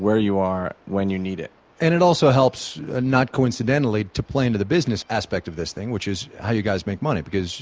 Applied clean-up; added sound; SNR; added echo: none; none; none; none.